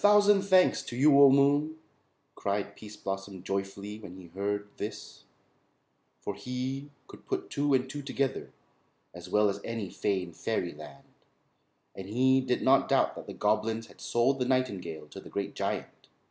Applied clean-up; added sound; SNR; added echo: none; none; none; none.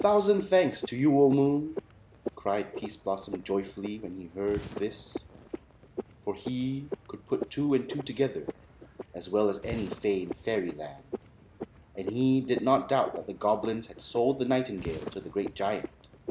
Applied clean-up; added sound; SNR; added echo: none; Frog; 13 dB; none.